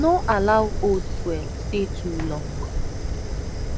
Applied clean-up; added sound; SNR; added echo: none; Fire; 2 dB; none.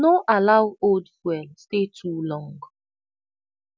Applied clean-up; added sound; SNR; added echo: none; none; none; none.